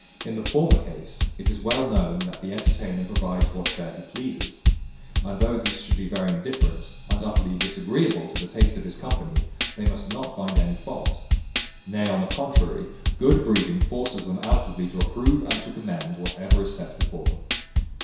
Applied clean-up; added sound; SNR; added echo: none; Drum kit; -3 dB; reverberation time 0.7 s.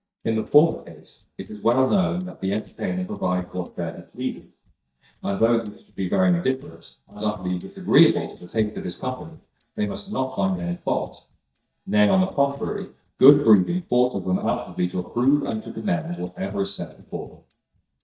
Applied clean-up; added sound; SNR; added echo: neural mask model DeepFilterNet 3.